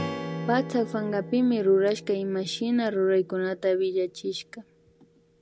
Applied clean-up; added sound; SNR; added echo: none; Strum; 13 dB; none.